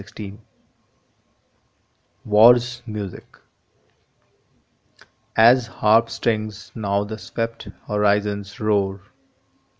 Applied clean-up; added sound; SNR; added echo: none; none; none; none.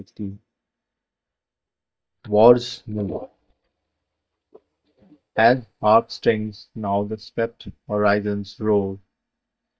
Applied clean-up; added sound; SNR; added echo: neural mask model DeepFilterNet 3.